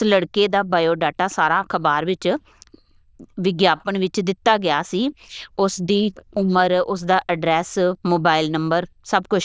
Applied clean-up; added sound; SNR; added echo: neural diffusion model UNIVERSE++.